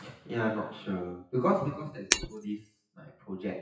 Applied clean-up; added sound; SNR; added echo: classical method WPE with log-MMSE.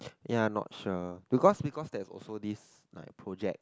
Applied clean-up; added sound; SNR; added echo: none; none; none; none.